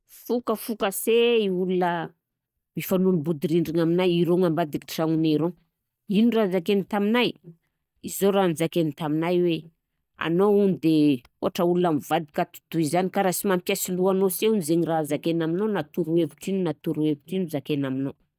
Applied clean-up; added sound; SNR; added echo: neural mask model DeepFilterNet 3.